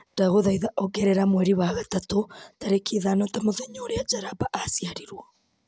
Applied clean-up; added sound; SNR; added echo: none; none; none; none.